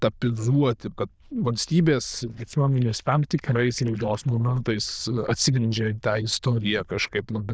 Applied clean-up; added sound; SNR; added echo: neural diffusion model UNIVERSE++.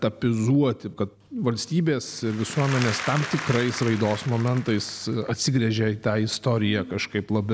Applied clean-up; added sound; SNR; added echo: none; Applause / Crowd; 11 dB; none.